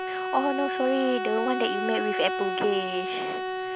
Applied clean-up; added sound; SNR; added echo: none; Bowed string instrument; 2 dB; none.